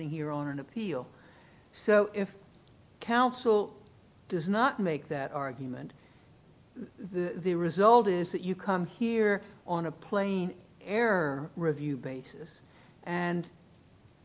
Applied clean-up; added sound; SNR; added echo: none; none; none; none.